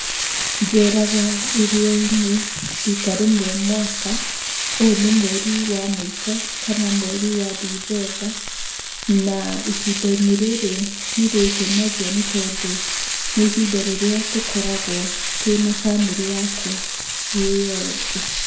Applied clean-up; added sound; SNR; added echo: none; Frying (food); 3 dB; reverberation time 0.6 s.